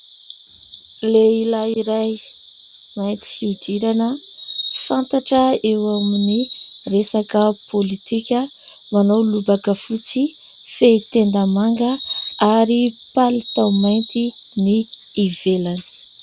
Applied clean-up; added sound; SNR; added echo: none; Bird vocalization, bird call, bird song; 14 dB; none.